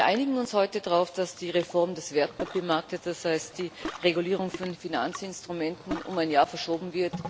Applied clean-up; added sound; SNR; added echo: none; Ocean; 14 dB; none.